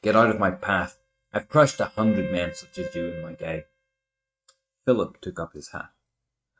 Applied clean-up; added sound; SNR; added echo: neural mask model RNNoise.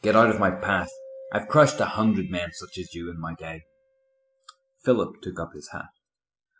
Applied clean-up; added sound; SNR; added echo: classical method spectral subtraction.